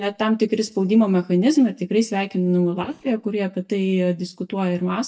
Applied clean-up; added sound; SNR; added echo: neural mask model DeepFilterNet 3.